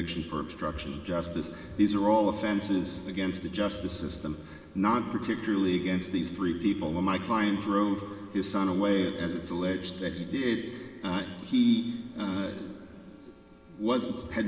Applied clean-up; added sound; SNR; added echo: none; none; none; reverberation time 2.7 s.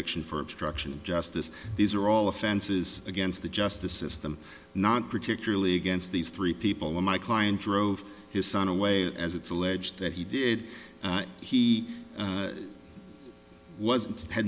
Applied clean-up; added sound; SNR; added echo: none; none; none; none.